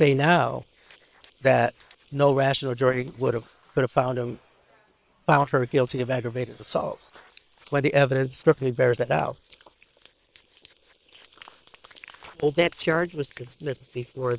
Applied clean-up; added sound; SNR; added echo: neural separator model SepFormer WHAM!.